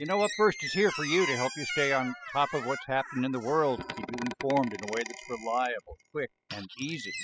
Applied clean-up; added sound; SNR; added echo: classical method spectral subtraction.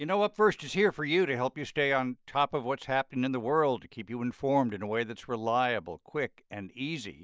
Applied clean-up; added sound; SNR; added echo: none; none; none; none.